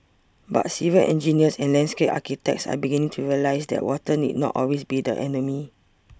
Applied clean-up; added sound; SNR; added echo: none; none; none; none.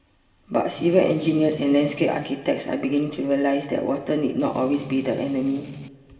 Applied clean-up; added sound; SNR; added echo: none; Strum; 15 dB; reverberation time 1.9 s.